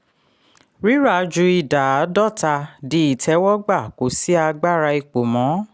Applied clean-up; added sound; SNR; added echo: none; none; none; none.